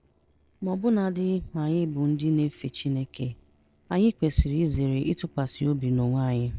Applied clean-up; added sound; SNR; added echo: neural separator model SepFormer DNS4.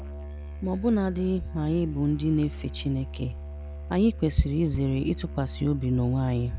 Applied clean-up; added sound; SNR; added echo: none; Musical instrument; 10 dB; none.